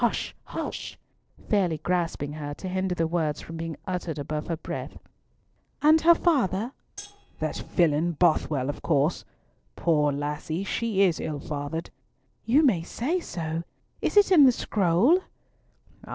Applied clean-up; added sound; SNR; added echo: neural separator model SepFormer DNS4.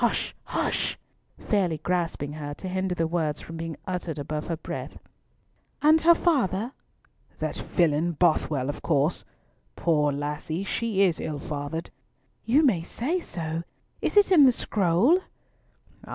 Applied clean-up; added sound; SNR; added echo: none; none; none; none.